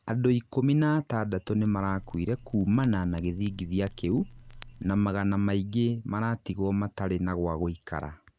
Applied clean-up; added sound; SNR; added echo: none; Crackle; 19 dB; none.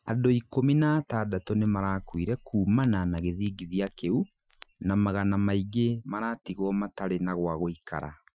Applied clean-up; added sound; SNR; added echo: classical method Wiener filter.